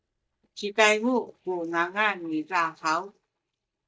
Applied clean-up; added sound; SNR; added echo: neural mask model DeepFilterNet 3.